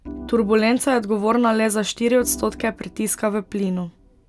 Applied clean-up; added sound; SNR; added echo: none; Organ; 19 dB; none.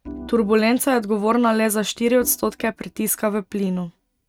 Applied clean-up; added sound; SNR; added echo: neural mask model RNNoise.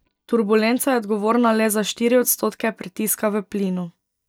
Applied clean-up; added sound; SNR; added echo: neural mask model DeepFilterNet 3.